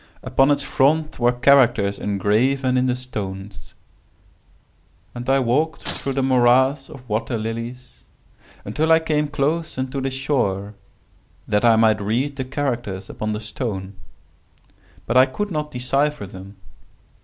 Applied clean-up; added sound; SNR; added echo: none; Shatter; 18 dB; none.